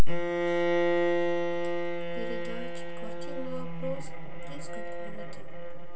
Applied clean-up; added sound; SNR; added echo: none; Bowed string instrument; 5 dB; reverberation time 0.2 s.